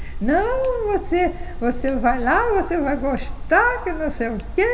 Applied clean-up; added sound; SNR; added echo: none; Tick; 7 dB; reverberation time 2.0 s.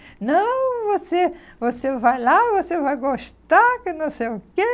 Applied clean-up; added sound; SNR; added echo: none; none; none; none.